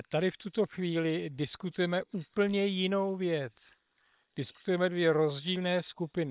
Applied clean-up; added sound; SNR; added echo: neural separator model SepFormer WHAM!.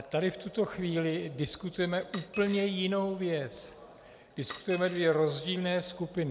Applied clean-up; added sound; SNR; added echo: none; Coin (dropping); 16 dB; none.